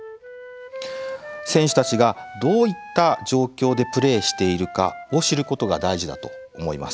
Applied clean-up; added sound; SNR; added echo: none; Wind instrument, woodwind instrument; 14 dB; none.